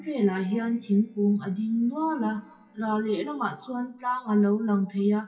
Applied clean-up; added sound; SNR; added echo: classical method WPE with log-MMSE.